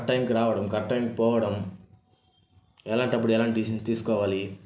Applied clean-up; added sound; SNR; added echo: none; none; none; none.